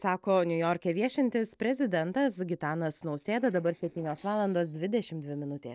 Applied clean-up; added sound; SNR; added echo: neural separator model SepFormer DNS4.